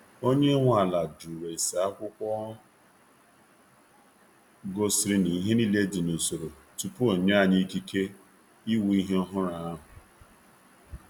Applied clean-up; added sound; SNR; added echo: none; none; none; none.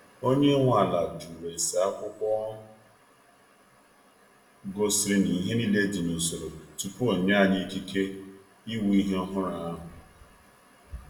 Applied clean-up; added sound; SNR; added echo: none; none; none; reverberation time 0.6 s.